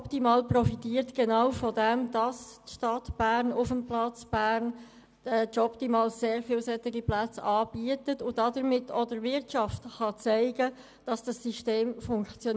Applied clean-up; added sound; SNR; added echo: none; none; none; none.